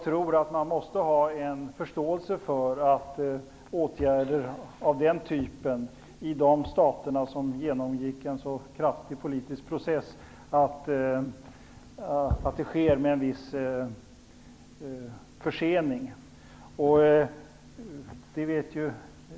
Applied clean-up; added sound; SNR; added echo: none; none; none; none.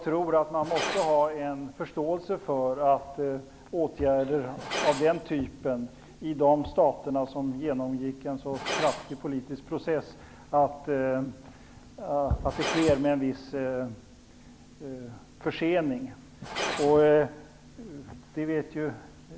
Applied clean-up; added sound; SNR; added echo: none; Glass; 13 dB; none.